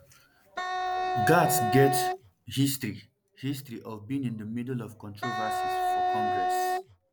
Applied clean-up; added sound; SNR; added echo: none; Wind instrument, woodwind instrument; -3 dB; none.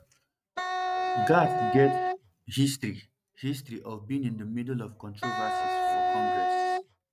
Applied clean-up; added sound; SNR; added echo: neural mask model RNNoise.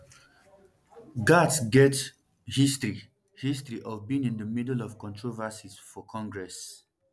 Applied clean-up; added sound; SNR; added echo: none; none; none; none.